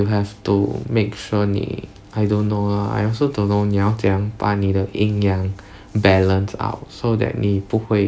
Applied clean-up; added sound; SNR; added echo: none; none; none; none.